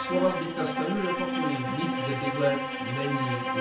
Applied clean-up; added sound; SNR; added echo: none; Bowed string instrument; 1 dB; reverberation time 0.3 s.